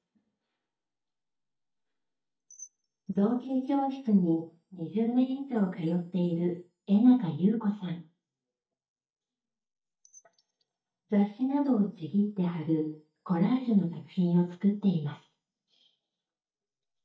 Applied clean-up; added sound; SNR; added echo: neural mask model DeepFilterNet 3.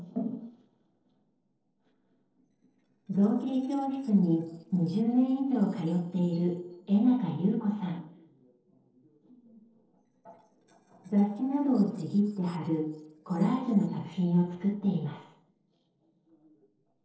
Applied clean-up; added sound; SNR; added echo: neural separator model SepFormer DNS4.